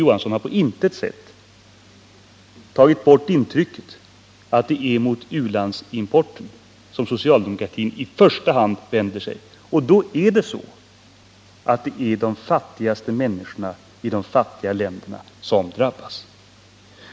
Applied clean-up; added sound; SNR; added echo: none; none; none; none.